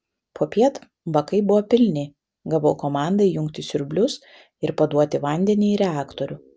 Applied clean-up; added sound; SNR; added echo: none; none; none; none.